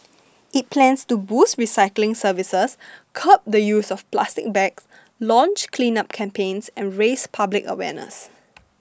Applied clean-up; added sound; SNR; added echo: none; none; none; none.